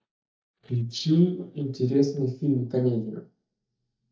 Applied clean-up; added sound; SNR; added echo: neural mask model DeepFilterNet 3.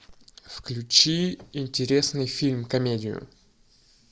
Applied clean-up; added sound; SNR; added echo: none; none; none; none.